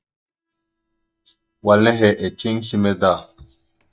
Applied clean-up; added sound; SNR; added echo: neural mask model DeepFilterNet 3.